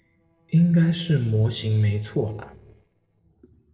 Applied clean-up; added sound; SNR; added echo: neural separator model SepFormer DNS4.